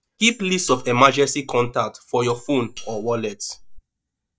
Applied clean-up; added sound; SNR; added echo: neural mask model DeepFilterNet 3.